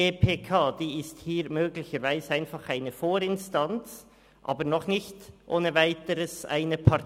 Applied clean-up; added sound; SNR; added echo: none; none; none; none.